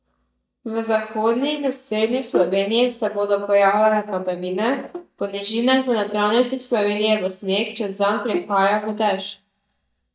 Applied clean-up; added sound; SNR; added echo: neural mask model DeepFilterNet 3.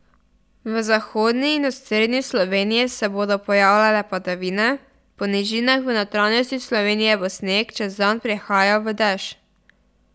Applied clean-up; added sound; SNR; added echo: none; none; none; none.